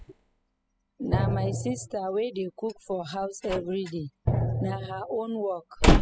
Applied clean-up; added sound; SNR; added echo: classical method spectral subtraction.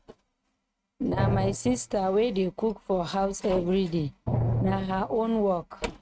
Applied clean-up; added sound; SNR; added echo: neural mask model RNNoise.